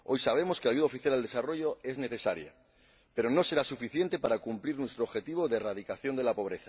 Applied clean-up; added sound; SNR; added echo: none; none; none; none.